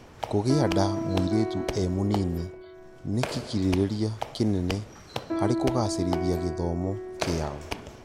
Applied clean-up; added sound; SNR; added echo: none; Squeak / Walk, footsteps + Piano; 5 dB; none.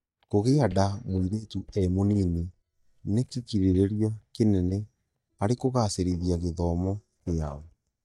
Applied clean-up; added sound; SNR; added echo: neural mask model DeepFilterNet 3.